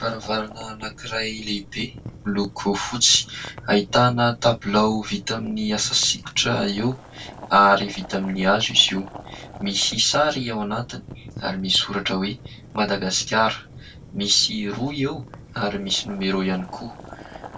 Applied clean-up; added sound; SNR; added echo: none; Boiling; 17 dB; reverberation time 0.1 s.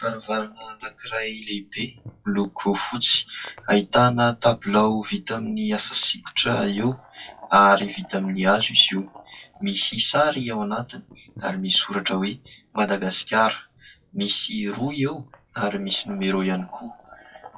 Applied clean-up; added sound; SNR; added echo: classical method WPE with log-MMSE.